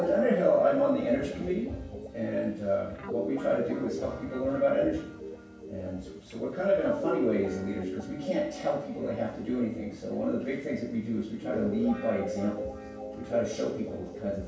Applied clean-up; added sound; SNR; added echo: none; Guitar; 10 dB; reverberation time 0.7 s.